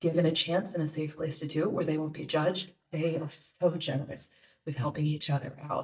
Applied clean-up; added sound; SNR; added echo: neural mask model DeepFilterNet 3.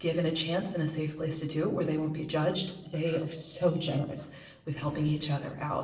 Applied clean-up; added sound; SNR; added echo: neural separator model SepFormer DNS4.